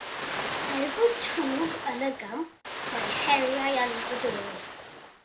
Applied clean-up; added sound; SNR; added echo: none; Ocean; 4 dB; reverberation time 0.2 s.